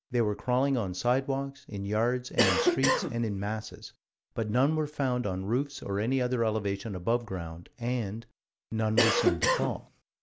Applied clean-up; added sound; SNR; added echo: none; Cough; -2 dB; none.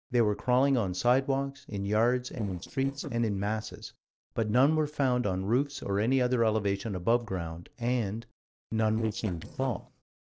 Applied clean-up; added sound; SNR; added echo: neural separator model SepFormer DNS4.